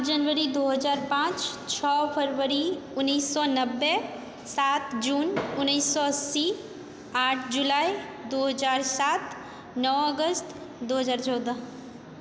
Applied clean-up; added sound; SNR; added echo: none; none; none; none.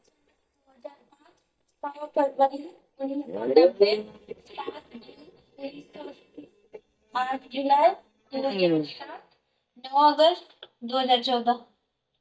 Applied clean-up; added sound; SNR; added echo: neural mask model DeepFilterNet 3.